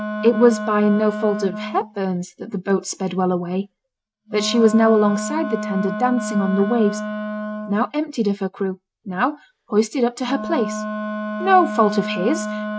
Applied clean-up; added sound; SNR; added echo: neural mask model RNNoise.